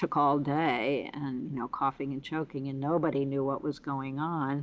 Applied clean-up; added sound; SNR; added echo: none; none; none; none.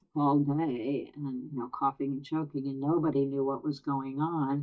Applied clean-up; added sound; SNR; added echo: neural mask model DeepFilterNet 3.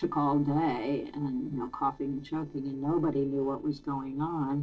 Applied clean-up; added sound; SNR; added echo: neural separator model SepFormer DNS4.